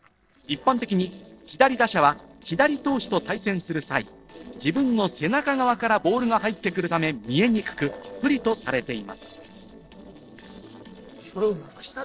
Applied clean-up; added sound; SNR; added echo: neural separator model SepFormer DNS4.